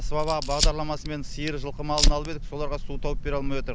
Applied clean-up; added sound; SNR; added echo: none; Fire; -5 dB; none.